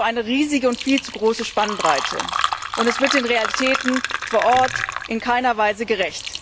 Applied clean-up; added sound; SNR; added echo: none; Fill (with liquid); 6 dB; none.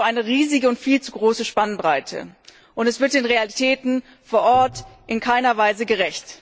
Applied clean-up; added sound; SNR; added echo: none; none; none; none.